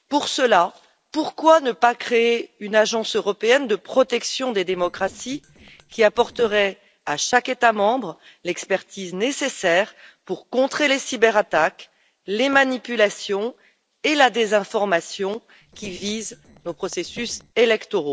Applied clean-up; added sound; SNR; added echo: neural separator model SepFormer DNS4.